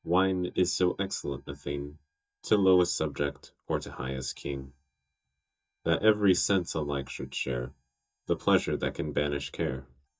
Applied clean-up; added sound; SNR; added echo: neural mask model DeepFilterNet 3.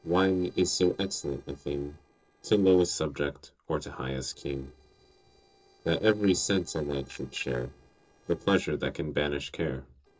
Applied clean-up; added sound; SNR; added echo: neural separator model SepFormer DNS4.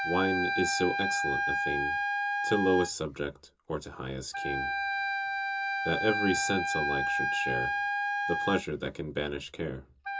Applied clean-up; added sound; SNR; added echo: none; Wind instrument, woodwind instrument; -1 dB; reverberation time 0.2 s.